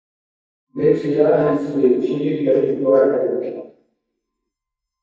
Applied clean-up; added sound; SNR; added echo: neural mask model DeepFilterNet 3.